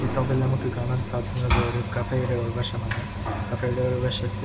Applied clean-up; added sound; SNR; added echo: none; Explosion; 15 dB; none.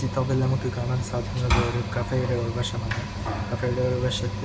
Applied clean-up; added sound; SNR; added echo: none; none; none; none.